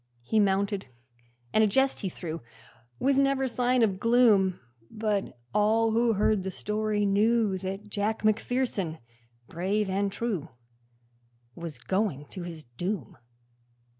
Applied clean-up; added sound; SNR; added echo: none; none; none; none.